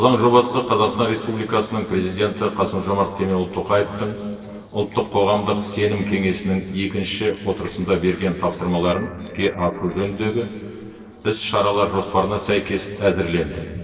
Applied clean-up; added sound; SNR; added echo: neural separator model SepFormer DNS4.